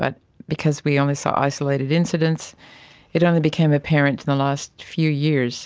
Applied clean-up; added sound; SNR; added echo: none; none; none; none.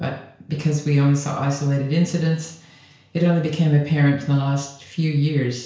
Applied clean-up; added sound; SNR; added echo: none; none; none; reverberation time 0.5 s.